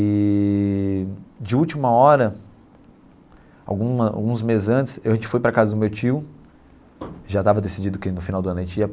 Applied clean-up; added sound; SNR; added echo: none; none; none; none.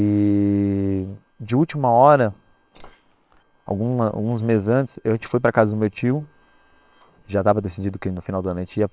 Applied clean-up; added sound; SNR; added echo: neural separator model SepFormer WHAM!.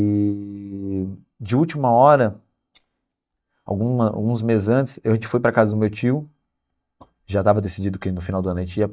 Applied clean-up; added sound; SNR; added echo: neural mask model DeepFilterNet 3.